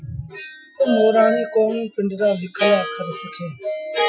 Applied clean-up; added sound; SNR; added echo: classical method Wiener filter.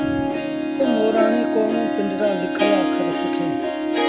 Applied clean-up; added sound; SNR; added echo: none; Harp; -3 dB; none.